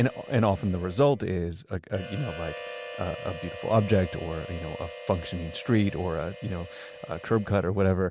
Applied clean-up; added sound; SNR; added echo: none; Harmonica; 14 dB; none.